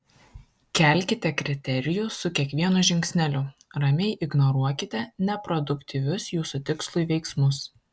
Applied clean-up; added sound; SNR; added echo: none; none; none; none.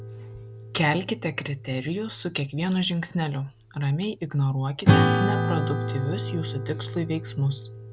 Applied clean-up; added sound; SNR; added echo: none; Acoustic guitar / Strum; 0 dB; none.